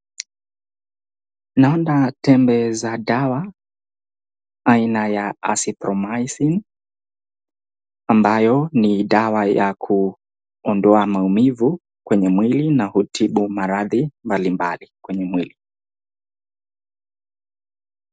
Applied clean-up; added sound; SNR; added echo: none; none; none; none.